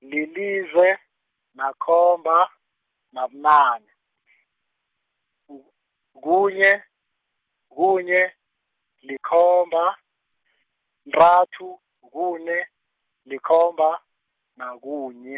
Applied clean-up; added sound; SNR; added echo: none; none; none; none.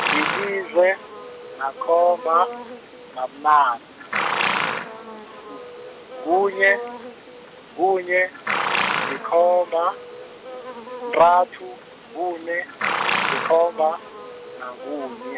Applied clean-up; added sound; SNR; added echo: none; Livestock, farm animals, working animals; 6 dB; none.